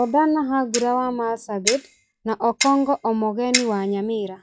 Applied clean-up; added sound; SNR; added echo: classical method log-MMSE.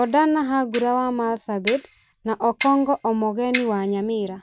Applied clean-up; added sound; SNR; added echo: none; Clock; 9 dB; none.